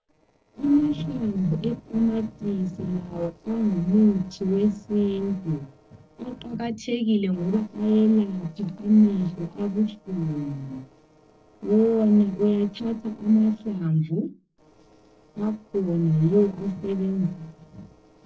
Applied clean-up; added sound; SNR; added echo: neural separator model SepFormer DNS4.